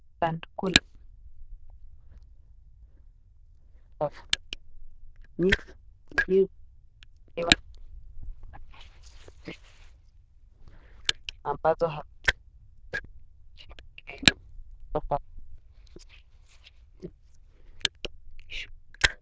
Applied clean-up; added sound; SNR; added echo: neural diffusion model UNIVERSE++.